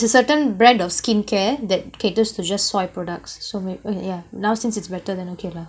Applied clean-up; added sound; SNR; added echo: none; none; none; none.